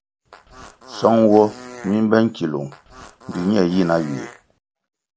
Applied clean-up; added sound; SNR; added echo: none; Fart; 19 dB; none.